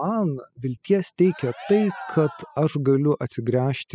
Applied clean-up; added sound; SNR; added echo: classical method spectral subtraction.